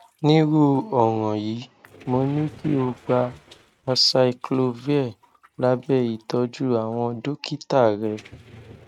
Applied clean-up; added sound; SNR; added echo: neural mask model RNNoise.